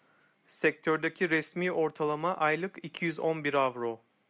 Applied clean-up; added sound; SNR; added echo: none; none; none; none.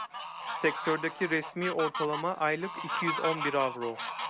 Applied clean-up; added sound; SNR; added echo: none; Fowl; 5 dB; none.